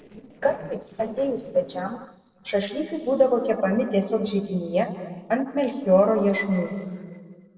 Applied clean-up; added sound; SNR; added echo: neural separator model SepFormer DNS4.